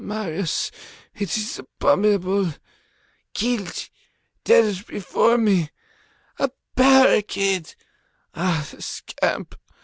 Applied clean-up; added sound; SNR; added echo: none; none; none; none.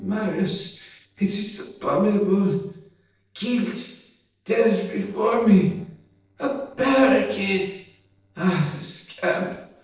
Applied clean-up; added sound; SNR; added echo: neural separator model SepFormer DNS4.